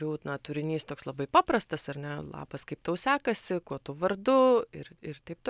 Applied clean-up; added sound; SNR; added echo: none; none; none; none.